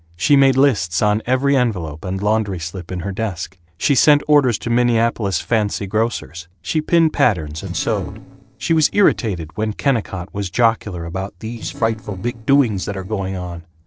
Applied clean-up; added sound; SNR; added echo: neural separator model SepFormer DNS4.